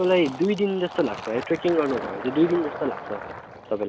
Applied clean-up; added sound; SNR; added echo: none; Fill (with liquid); 12 dB; none.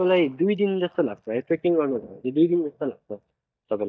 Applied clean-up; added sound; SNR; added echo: neural mask model DeepFilterNet 3.